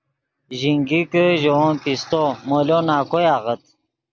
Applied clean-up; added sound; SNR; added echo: none; none; none; none.